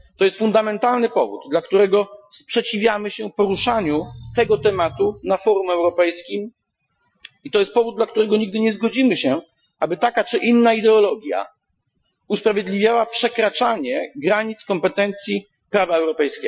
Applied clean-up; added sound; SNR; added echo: classical method Wiener filter.